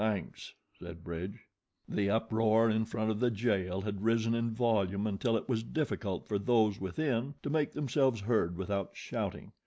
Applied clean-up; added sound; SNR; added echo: none; none; none; none.